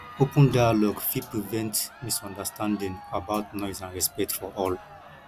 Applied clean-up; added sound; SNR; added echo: none; Crowd; 19 dB; none.